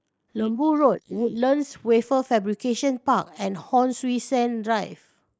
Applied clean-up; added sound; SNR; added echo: neural mask model Resemble Enhance denoiser.